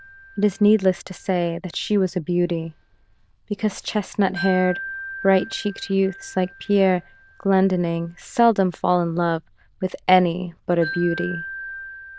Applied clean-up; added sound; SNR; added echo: neural diffusion model UNIVERSE++.